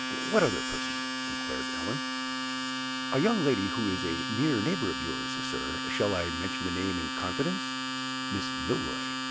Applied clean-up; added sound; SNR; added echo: none; Domestic sounds, home sounds; 0 dB; none.